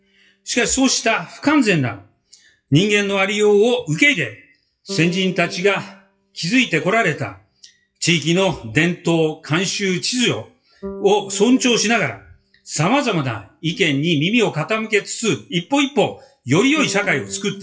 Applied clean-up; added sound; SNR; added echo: classical method WPE with log-MMSE.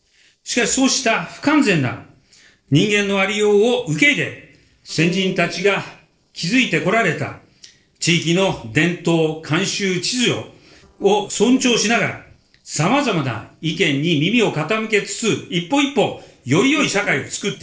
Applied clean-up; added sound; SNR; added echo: neural separator model SepFormer DNS4.